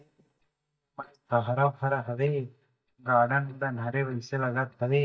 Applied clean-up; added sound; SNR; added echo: neural mask model DeepFilterNet 3.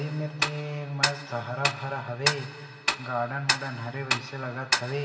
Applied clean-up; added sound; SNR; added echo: none; Tick-tock; -1 dB; reverberation time 2.2 s.